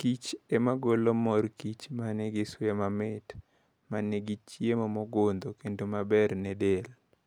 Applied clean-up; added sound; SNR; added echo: none; none; none; none.